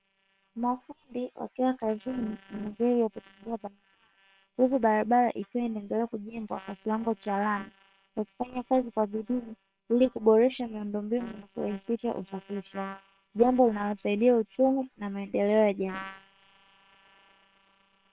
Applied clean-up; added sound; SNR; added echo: neural separator model SepFormer WHAM!.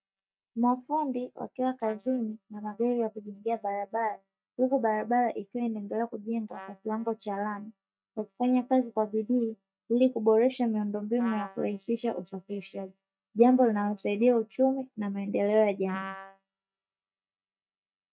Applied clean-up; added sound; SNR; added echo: neural mask model DeepFilterNet 3.